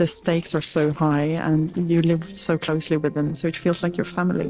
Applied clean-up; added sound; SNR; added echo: neural separator model SepFormer DNS4.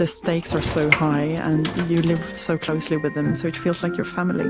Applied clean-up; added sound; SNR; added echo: none; Sliding door / Train; 10 dB; none.